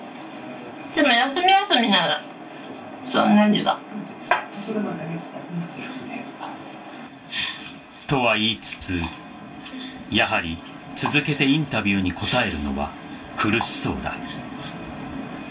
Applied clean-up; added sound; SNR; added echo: none; Bowed string instrument; 19 dB; reverberation time 0.2 s.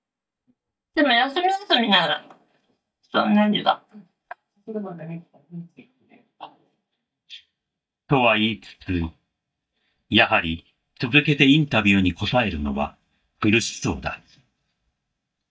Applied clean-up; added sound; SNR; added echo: neural mask model DeepFilterNet 3.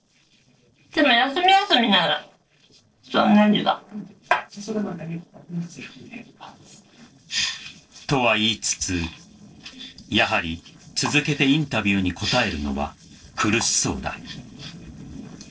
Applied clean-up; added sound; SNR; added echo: neural separator model SepFormer DNS4.